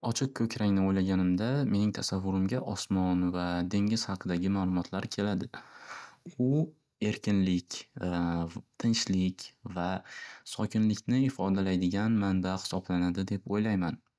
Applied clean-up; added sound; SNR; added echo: none; none; none; none.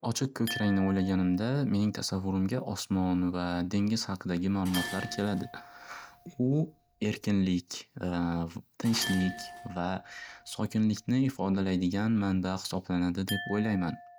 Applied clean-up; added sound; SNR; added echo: none; Dishes, pots, and pans + Glass; 15 dB; none.